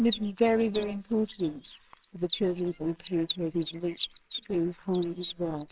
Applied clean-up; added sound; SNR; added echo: neural separator model SepFormer WHAMR!.